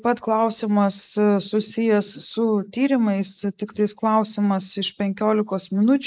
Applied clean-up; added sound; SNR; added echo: neural mask model Resemble Enhance denoiser.